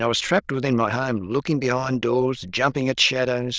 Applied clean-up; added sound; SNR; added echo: neural diffusion model UNIVERSE++.